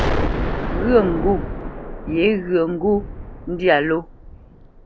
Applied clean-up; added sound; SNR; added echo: none; Explosion; 4 dB; none.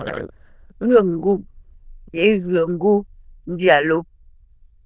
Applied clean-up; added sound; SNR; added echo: neural diffusion model UNIVERSE++.